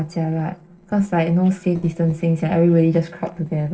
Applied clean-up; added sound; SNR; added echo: neural separator model SepFormer DNS4.